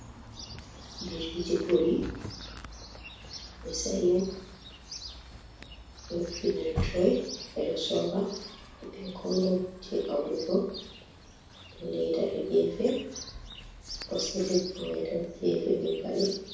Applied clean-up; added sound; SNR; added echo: none; Chirp, tweet; 11 dB; reverberation time 0.6 s.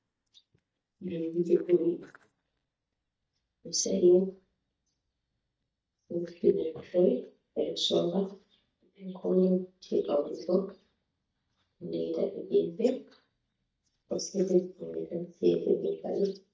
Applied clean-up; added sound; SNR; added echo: neural mask model DeepFilterNet 3.